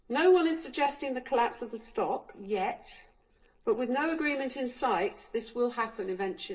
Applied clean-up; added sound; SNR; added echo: neural separator model SepFormer DNS4.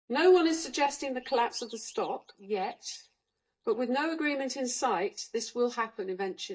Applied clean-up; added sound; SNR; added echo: neural mask model DeepFilterNet 3.